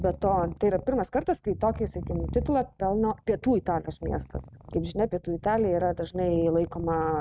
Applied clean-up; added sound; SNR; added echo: neural mask model RNNoise.